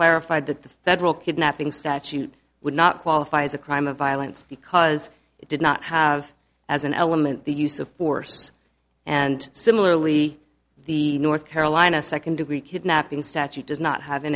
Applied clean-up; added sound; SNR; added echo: none; none; none; none.